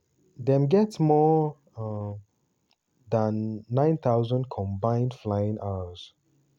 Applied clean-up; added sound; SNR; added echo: none; none; none; none.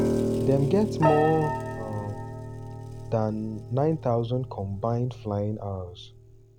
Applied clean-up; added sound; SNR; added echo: none; Piano; 4 dB; none.